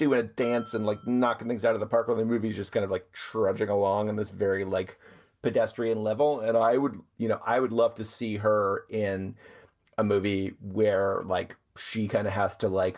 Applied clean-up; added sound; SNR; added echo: none; Bell; 20 dB; none.